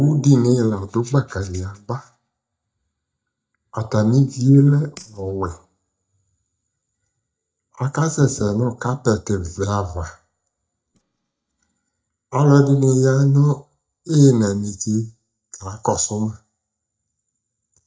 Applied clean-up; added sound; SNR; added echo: neural mask model DeepFilterNet 3.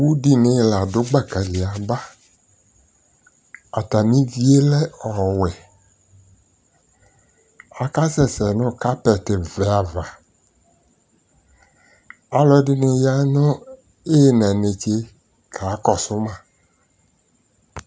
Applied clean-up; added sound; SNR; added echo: none; none; none; none.